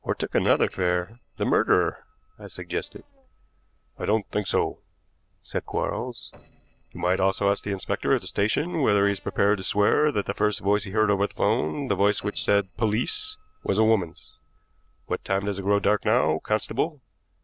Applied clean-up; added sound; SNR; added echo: neural separator model SepFormer DNS4.